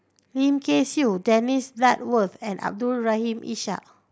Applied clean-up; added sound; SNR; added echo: none; none; none; none.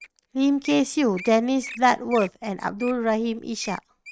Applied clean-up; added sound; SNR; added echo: neural mask model RNNoise.